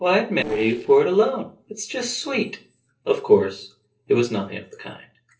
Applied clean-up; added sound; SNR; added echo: neural separator model SepFormer DNS4.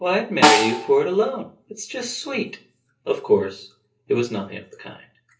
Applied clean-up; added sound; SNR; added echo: none; Snare drum; -1 dB; reverberation time 0.3 s.